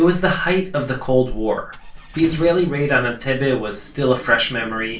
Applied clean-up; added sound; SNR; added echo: neural separator model SepFormer DNS4.